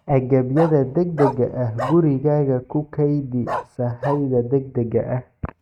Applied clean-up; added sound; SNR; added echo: neural mask model RNNoise.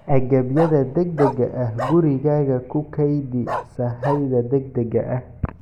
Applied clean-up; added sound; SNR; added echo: none; Bark; 12 dB; none.